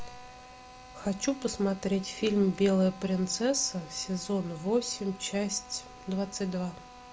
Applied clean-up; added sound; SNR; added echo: none; Drill; 19 dB; none.